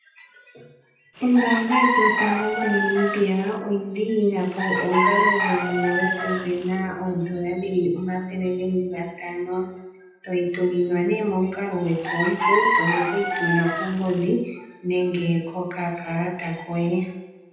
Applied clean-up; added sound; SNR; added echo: none; Chicken, rooster; 0 dB; reverberation time 0.9 s.